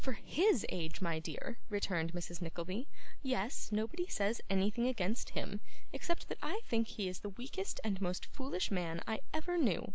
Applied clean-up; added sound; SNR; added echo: none; none; none; none.